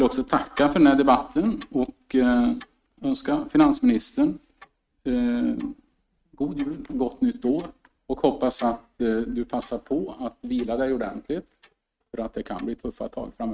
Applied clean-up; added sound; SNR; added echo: neural mask model RNNoise.